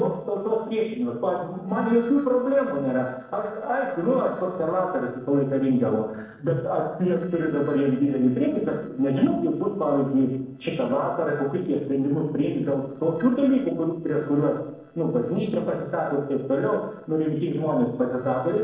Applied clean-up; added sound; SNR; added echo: neural separator model SepFormer DNS4.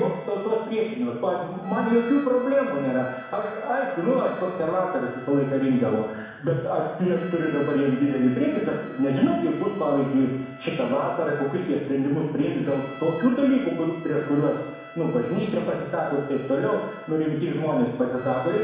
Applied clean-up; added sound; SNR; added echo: none; Trumpet; 20 dB; reverberation time 1.1 s.